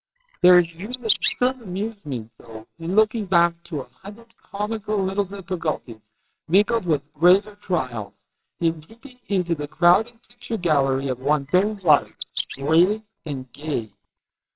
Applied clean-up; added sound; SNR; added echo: neural separator model SepFormer WHAMR!.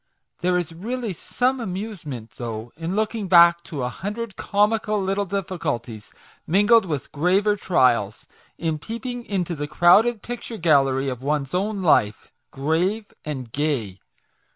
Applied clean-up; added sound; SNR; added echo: none; none; none; none.